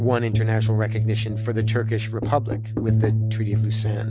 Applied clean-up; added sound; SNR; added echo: neural mask model RNNoise.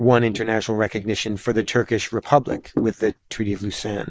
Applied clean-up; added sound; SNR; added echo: neural mask model Resemble Enhance denoiser.